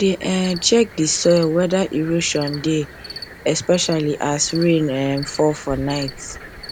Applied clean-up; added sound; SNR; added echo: none; Cricket; 16 dB; none.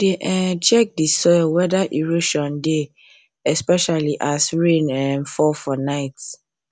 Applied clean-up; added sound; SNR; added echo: none; none; none; none.